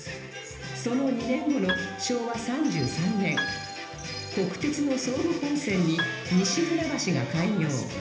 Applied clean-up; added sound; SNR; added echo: none; Piano; 11 dB; reverberation time 0.8 s.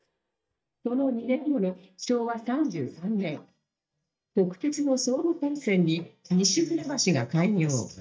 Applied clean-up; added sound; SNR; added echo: neural mask model DeepFilterNet 3.